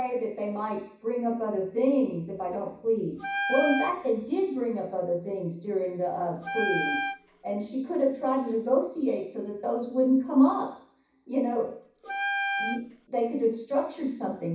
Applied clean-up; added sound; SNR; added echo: none; Wind instrument, woodwind instrument; 3 dB; reverberation time 0.6 s.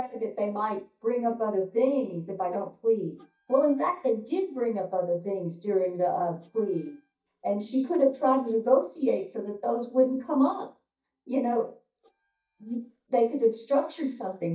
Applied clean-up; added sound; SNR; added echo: neural mask model DeepFilterNet 3.